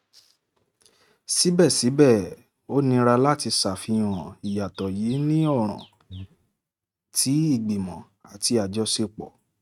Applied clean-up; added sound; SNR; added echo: neural mask model RNNoise.